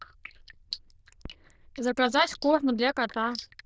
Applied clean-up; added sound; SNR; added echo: neural diffusion model UNIVERSE++.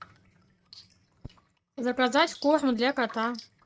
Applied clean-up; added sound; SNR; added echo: neural mask model RNNoise.